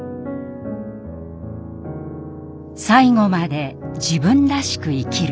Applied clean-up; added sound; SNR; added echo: none; none; none; none.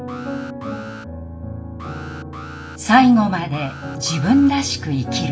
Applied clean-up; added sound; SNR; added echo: none; Alarm; 20 dB; reverberation time 0.4 s.